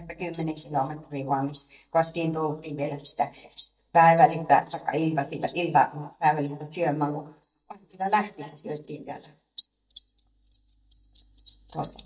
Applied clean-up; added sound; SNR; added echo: neural mask model DeepFilterNet 3.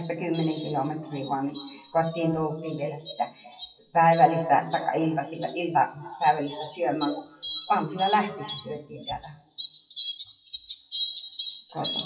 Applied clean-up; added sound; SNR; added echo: classical method WPE with log-MMSE.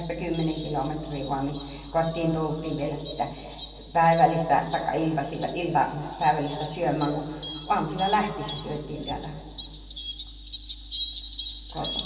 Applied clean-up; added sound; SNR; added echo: none; Fowl; 13 dB; reverberation time 1.9 s.